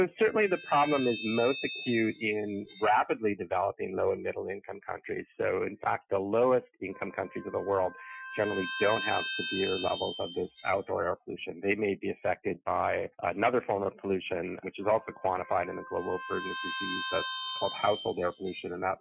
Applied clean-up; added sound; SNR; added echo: classical method Wiener filter.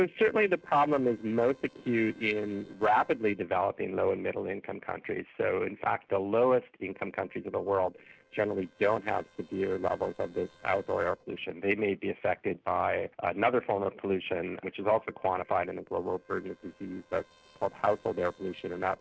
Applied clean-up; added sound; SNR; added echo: neural separator model SepFormer DNS4.